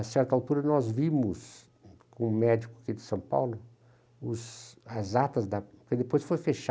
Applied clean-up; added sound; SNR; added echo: none; none; none; none.